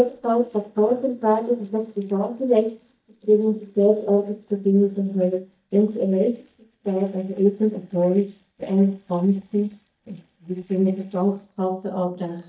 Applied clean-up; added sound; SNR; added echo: neural mask model DeepFilterNet 3.